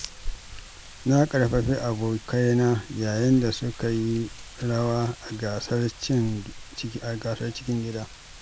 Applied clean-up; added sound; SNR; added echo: none; Wind; 14 dB; none.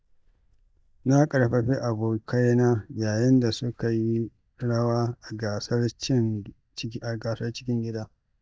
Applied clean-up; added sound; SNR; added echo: neural mask model DeepFilterNet 3.